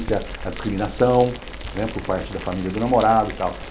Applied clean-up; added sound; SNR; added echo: none; Boiling; 11 dB; none.